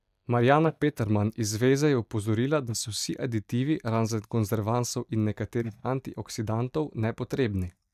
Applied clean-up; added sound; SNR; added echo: neural mask model DeepFilterNet 3.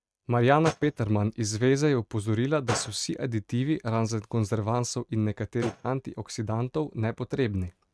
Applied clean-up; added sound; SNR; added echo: neural mask model RNNoise.